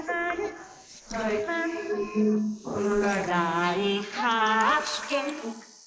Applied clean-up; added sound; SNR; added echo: neural mask model Resemble Enhance denoiser.